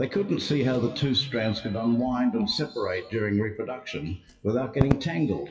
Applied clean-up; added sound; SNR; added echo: classical method WPE with log-MMSE.